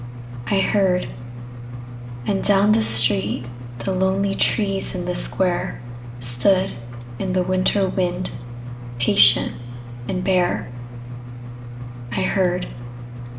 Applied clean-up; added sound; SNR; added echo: none; Engine; 10 dB; reverberation time 1.1 s.